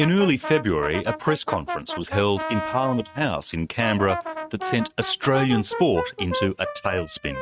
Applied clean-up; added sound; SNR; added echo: neural mask model RNNoise.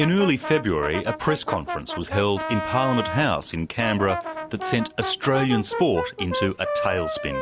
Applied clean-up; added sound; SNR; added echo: none; Brass instrument; 6 dB; none.